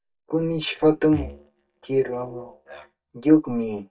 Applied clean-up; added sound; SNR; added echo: neural mask model DeepFilterNet 3.